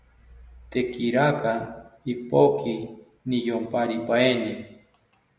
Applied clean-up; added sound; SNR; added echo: none; none; none; none.